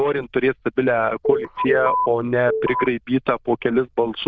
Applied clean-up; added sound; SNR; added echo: neural diffusion model UNIVERSE++.